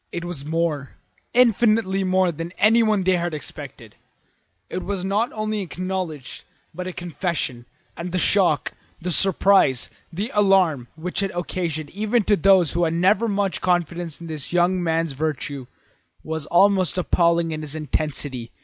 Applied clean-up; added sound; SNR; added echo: none; none; none; none.